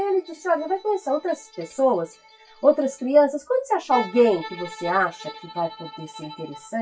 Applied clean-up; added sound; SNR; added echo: classical method WPE with log-MMSE.